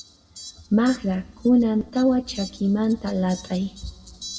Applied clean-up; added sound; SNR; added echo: none; Fowl; 20 dB; reverberation time 0.8 s.